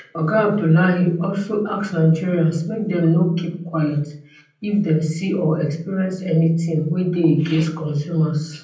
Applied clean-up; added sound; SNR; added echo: none; none; none; reverberation time 0.6 s.